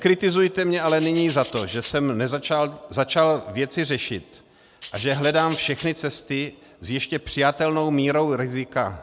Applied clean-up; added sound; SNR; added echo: none; Rattle (instrument); 0 dB; none.